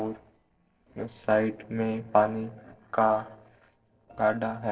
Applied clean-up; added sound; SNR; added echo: neural separator model SepFormer DNS4.